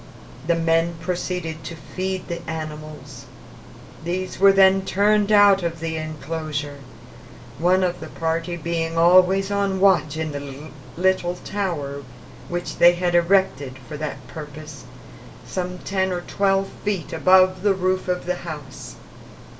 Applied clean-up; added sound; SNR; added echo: none; Ocean; 19 dB; reverberation time 0.2 s.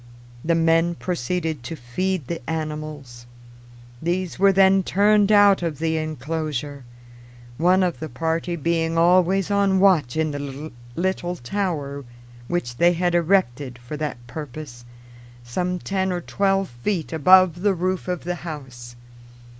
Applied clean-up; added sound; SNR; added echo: none; none; none; none.